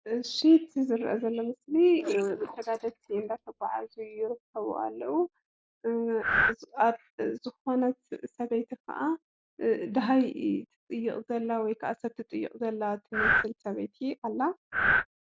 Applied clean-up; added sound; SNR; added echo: neural mask model Resemble Enhance denoiser.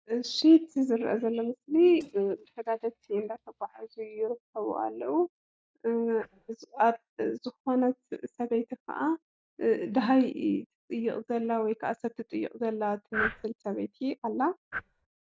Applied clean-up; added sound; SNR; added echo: neural mask model DeepFilterNet 3.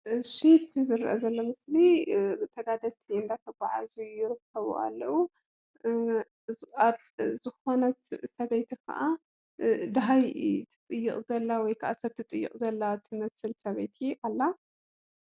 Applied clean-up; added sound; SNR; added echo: none; none; none; none.